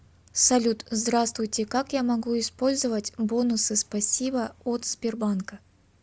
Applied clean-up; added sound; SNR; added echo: none; none; none; none.